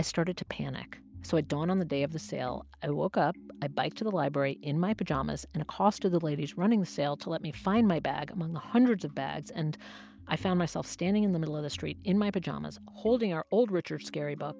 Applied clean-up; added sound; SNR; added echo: none; none; none; none.